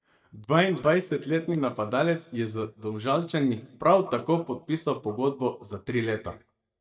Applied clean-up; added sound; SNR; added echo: neural mask model DeepFilterNet 3.